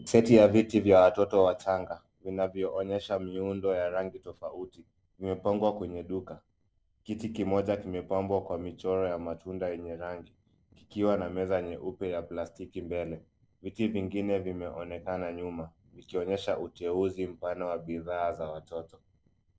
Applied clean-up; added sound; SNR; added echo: neural separator model SepFormer DNS4.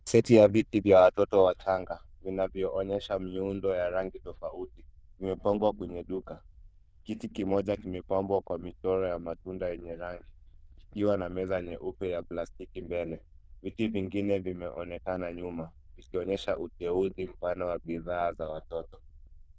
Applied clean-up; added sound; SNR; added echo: neural diffusion model UNIVERSE++.